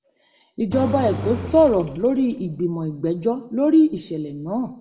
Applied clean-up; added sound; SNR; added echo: none; Engine; 10 dB; reverberation time 0.8 s.